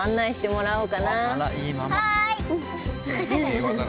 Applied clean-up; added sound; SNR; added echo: none; none; none; none.